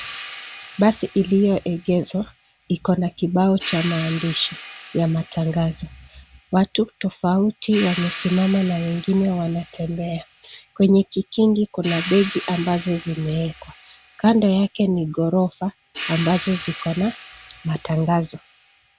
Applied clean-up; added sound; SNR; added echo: none; Hi-hat; 15 dB; none.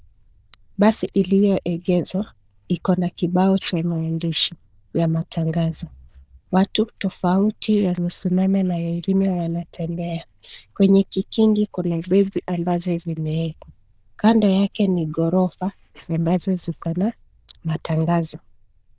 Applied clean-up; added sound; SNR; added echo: neural diffusion model UNIVERSE++.